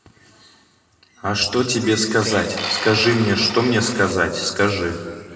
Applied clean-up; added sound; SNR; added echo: none; Tools; 11 dB; reverberation time 2.0 s.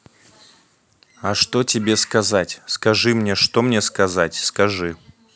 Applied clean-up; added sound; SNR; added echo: none; none; none; none.